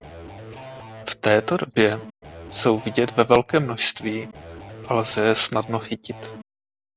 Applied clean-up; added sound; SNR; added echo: none; Electric guitar / Bass guitar; 16 dB; none.